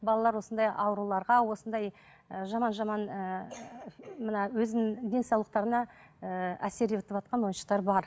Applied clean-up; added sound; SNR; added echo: none; none; none; none.